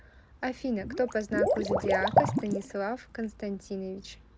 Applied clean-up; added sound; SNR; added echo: none; Liquid; -2 dB; none.